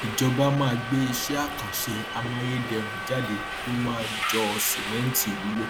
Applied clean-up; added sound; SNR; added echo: none; Subway, metro, underground; 5 dB; none.